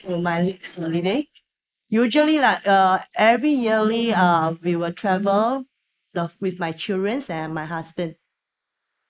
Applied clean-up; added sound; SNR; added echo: neural mask model Resemble Enhance denoiser.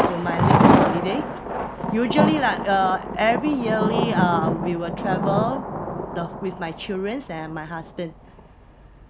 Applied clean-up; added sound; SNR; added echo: none; Thunder; -2 dB; none.